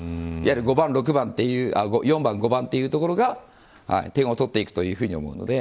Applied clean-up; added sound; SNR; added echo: none; none; none; none.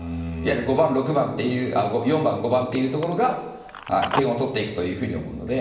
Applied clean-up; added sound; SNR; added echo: none; Telephone; 14 dB; reverberation time 1.0 s.